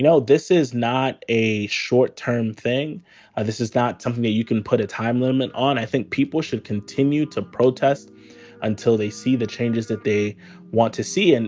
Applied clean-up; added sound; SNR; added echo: none; none; none; none.